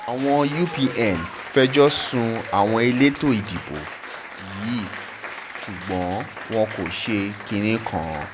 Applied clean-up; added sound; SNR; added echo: none; Applause; 12 dB; none.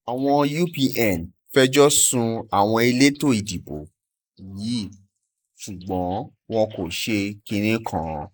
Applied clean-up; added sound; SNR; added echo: neural mask model Resemble Enhance denoiser.